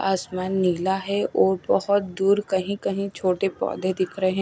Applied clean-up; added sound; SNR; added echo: none; none; none; none.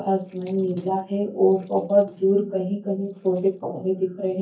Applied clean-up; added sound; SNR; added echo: neural mask model DeepFilterNet 3.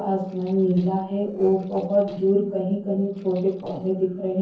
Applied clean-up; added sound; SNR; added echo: neural separator model SepFormer DNS4.